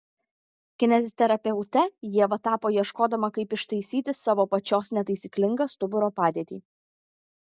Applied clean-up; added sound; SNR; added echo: none; none; none; none.